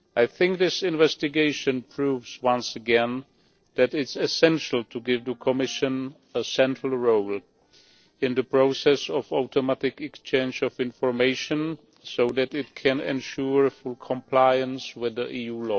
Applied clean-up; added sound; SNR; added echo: neural separator model SepFormer DNS4.